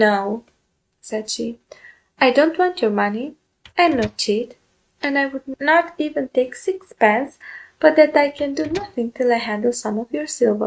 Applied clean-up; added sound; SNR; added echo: neural mask model RNNoise.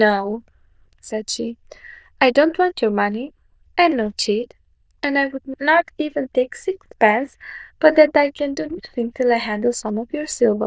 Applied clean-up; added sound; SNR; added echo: neural diffusion model UNIVERSE++.